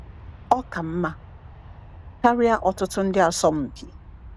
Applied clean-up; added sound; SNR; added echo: none; Aircraft; 17 dB; none.